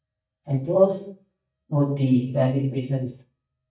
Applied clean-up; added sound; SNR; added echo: neural mask model DeepFilterNet 3.